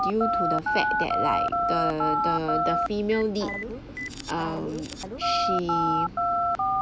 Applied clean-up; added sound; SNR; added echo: none; Telephone; -3 dB; none.